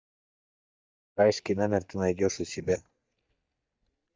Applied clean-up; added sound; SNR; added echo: neural mask model DeepFilterNet 3.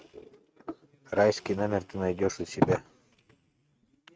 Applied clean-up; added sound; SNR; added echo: neural mask model RNNoise.